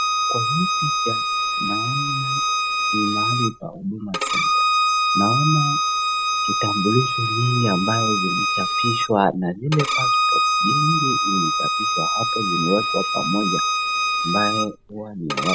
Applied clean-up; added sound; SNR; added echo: none; Bowed string instrument; -4 dB; none.